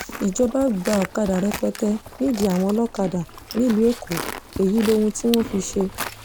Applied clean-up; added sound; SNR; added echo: none; Livestock, farm animals, working animals; 12 dB; none.